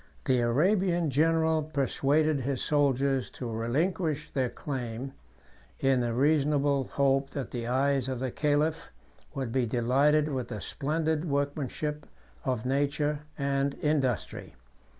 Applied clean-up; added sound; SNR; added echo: none; none; none; none.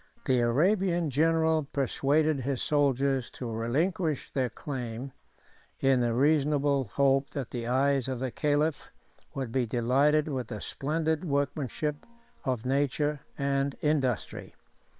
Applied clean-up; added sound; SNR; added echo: neural separator model SepFormer WHAM!.